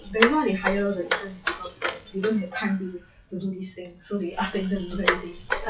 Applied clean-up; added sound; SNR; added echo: classical method log-MMSE.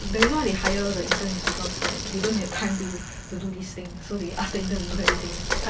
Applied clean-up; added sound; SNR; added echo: none; Bicycle; 1 dB; none.